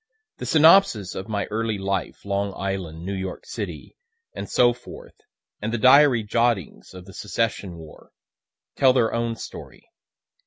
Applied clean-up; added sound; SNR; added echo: none; none; none; none.